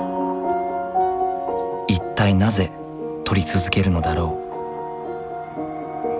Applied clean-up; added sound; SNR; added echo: none; none; none; none.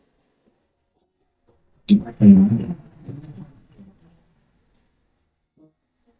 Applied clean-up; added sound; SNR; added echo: neural mask model DeepFilterNet 3.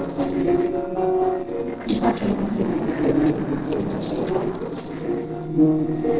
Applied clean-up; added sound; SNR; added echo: neural separator model SepFormer DNS4.